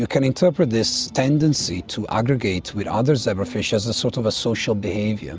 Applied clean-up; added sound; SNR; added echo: none; none; none; none.